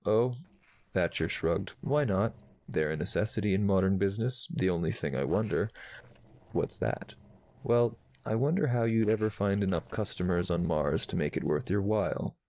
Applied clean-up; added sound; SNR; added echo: neural separator model SepFormer DNS4.